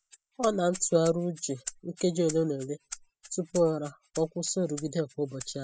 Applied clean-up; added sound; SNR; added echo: classical method spectral subtraction.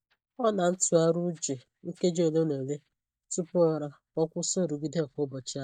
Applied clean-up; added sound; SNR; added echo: neural mask model DeepFilterNet 3.